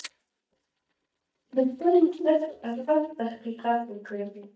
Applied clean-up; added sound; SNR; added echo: neural mask model DeepFilterNet 3.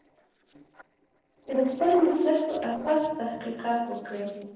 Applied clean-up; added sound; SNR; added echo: neural separator model SepFormer DNS4.